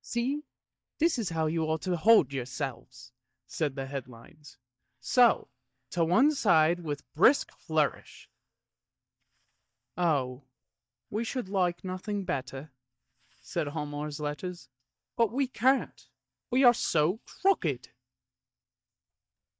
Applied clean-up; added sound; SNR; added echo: neural mask model DeepFilterNet 3.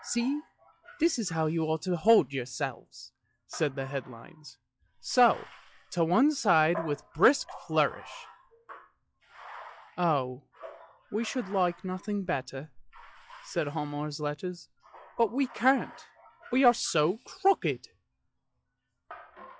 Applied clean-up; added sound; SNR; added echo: classical method log-MMSE.